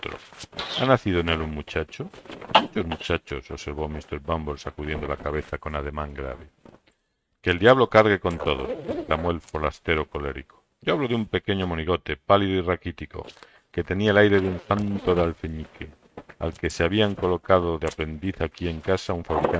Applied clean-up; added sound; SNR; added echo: neural mask model RNNoise.